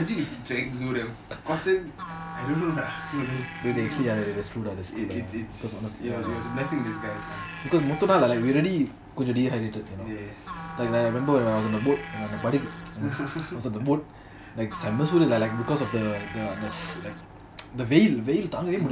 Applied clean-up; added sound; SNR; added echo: none; Musical instrument; 13 dB; none.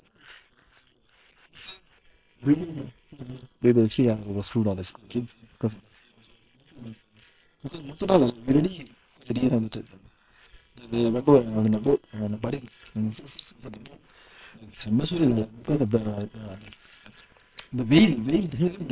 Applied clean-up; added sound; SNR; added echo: neural separator model SepFormer WHAM!.